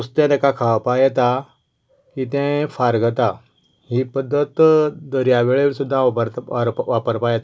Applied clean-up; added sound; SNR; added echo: none; none; none; none.